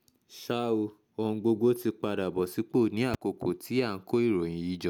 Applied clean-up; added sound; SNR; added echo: none; none; none; none.